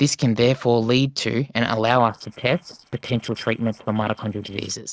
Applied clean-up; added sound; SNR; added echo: neural separator model SepFormer DNS4.